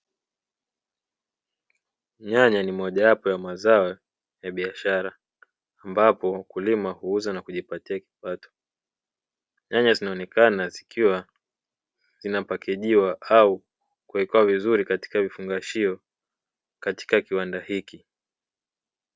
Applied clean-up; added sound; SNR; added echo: none; none; none; none.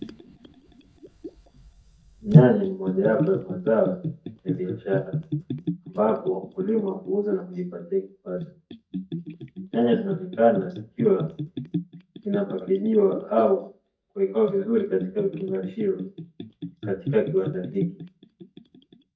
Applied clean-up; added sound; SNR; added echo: neural mask model DeepFilterNet 3.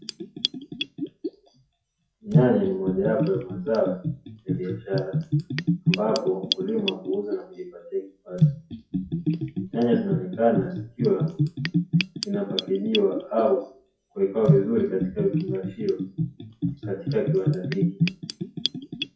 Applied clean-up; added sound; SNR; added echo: classical method WPE with log-MMSE.